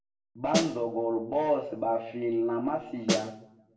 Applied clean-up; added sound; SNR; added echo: none; Snare drum; 3 dB; reverberation time 0.6 s.